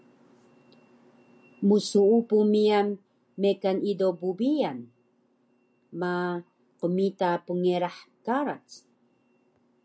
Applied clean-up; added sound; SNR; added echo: none; none; none; none.